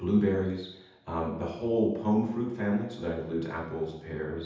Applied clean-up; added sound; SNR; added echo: none; none; none; reverberation time 0.8 s.